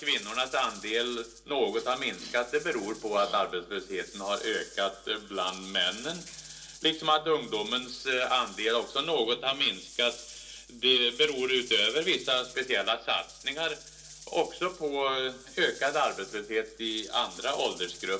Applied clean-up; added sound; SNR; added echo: none; Rattle / Rattle (instrument); 18 dB; reverberation time 0.2 s.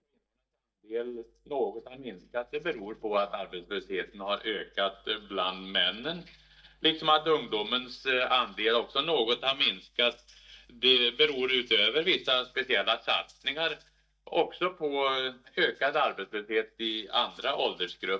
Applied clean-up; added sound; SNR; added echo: neural mask model DeepFilterNet 3.